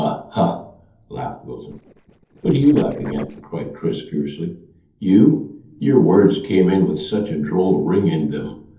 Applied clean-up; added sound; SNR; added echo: neural separator model SepFormer DNS4.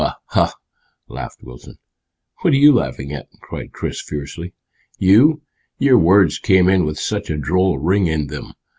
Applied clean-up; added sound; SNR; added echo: none; none; none; none.